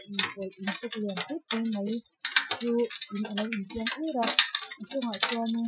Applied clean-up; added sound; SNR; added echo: classical method Wiener filter.